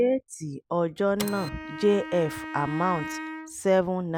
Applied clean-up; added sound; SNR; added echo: none; Wind instrument, woodwind instrument + Printer; 11 dB; none.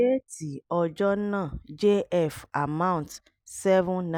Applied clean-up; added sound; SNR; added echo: none; none; none; none.